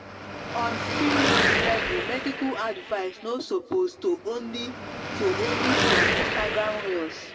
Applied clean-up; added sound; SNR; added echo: none; Car passing by / Traffic noise, roadway noise / Engine; -2 dB; reverberation time 1.7 s.